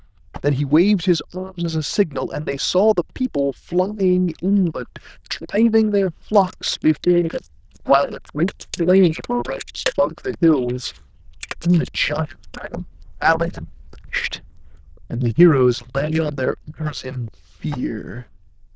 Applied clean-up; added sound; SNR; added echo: neural diffusion model UNIVERSE++.